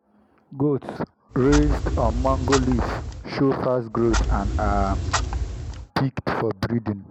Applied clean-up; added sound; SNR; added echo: none; Clock; 0 dB; none.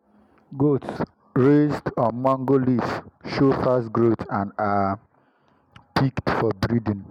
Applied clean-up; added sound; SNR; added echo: none; none; none; none.